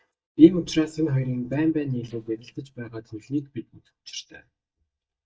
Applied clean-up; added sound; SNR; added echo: neural mask model DeepFilterNet 3.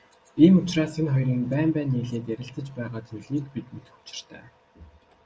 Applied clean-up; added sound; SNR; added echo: none; none; none; none.